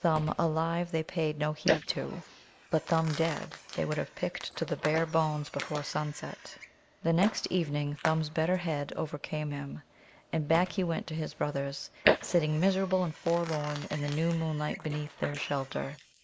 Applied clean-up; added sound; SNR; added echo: neural mask model Resemble Enhance denoiser.